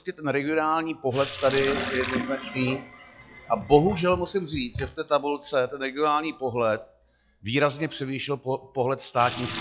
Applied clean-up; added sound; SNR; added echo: classical method log-MMSE.